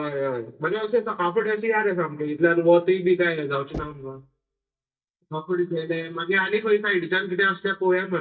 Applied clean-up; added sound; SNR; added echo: neural mask model DeepFilterNet 3.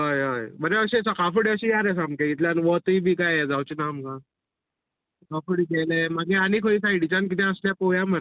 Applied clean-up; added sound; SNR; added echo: none; none; none; none.